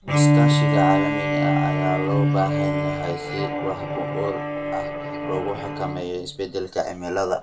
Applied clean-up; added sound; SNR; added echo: none; Bowed string instrument; -5 dB; reverberation time 0.2 s.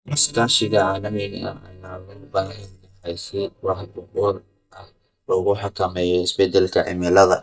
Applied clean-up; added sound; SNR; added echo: neural mask model DeepFilterNet 3.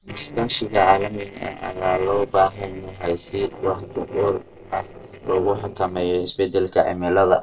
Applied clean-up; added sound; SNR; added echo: neural separator model SepFormer DNS4.